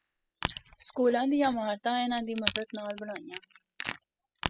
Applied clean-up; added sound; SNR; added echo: classical method spectral subtraction.